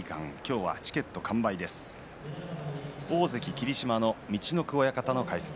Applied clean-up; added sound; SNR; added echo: none; none; none; none.